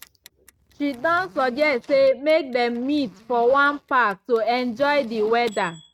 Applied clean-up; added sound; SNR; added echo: neural mask model RNNoise.